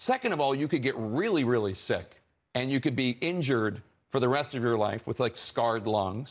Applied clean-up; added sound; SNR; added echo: none; none; none; none.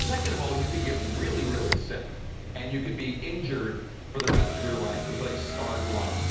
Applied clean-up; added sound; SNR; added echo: none; Motor vehicle (road); -3 dB; reverberation time 0.9 s.